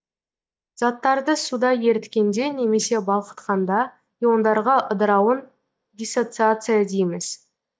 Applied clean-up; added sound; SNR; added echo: neural mask model DeepFilterNet 3.